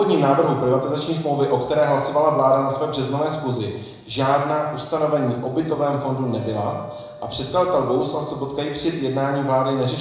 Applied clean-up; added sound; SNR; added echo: neural separator model SepFormer DNS4.